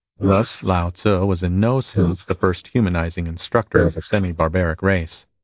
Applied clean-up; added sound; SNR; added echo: neural mask model Resemble Enhance denoiser.